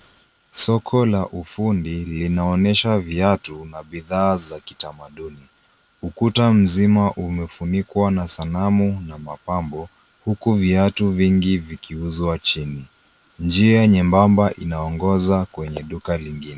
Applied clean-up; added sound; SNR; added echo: none; none; none; none.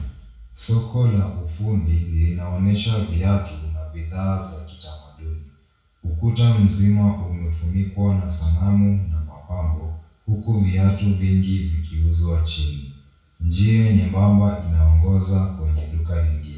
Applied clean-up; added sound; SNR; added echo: none; none; none; reverberation time 0.6 s.